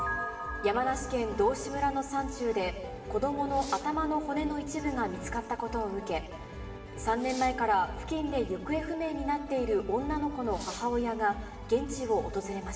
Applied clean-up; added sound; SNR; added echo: none; Fireworks; 19 dB; reverberation time 1.9 s.